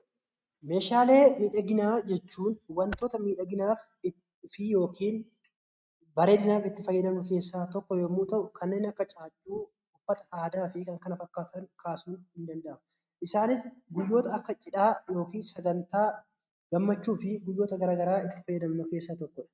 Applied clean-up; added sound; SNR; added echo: neural mask model RNNoise.